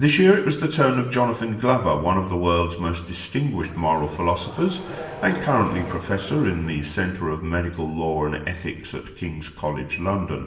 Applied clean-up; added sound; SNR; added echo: none; Accelerating, revving, vroom; 14 dB; reverberation time 1.1 s.